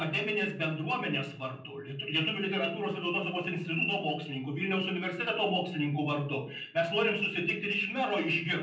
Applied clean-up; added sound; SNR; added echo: none; none; none; reverberation time 0.6 s.